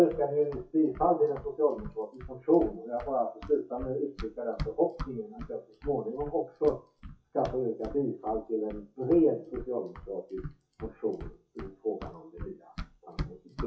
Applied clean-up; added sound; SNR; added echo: classical method WPE with log-MMSE.